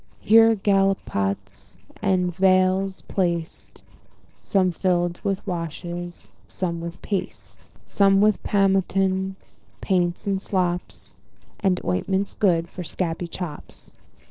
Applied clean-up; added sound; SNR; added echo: neural separator model SepFormer DNS4.